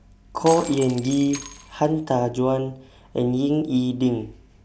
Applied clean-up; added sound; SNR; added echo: none; Shatter; 15 dB; none.